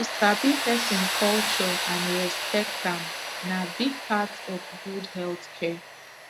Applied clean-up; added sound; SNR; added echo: none; Tools; 2 dB; none.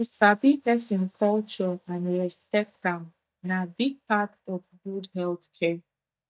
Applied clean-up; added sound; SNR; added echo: neural mask model DeepFilterNet 3.